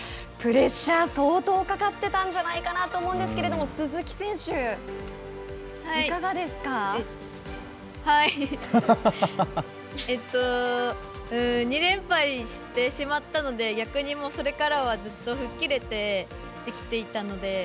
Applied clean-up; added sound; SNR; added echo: none; none; none; none.